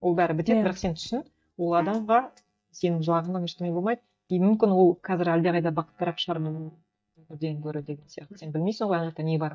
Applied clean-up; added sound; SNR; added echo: neural mask model DeepFilterNet 3.